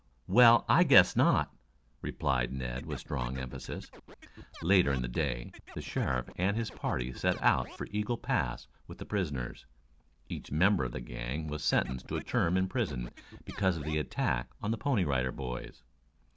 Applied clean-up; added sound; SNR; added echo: none; Scratching (performance technique); 18 dB; none.